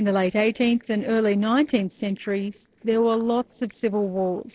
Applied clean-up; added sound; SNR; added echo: neural separator model SepFormer DNS4.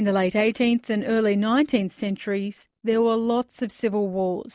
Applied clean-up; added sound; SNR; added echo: none; none; none; none.